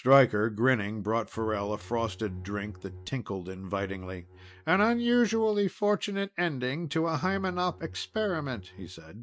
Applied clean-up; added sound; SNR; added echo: neural mask model RNNoise.